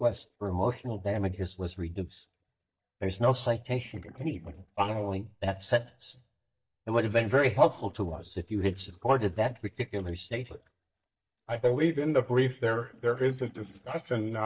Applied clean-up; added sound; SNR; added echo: neural mask model DeepFilterNet 3.